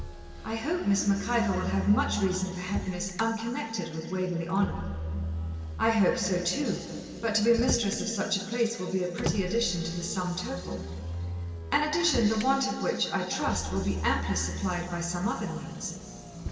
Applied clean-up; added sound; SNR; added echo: none; Motor vehicle (road); 8 dB; reverberation time 2.6 s.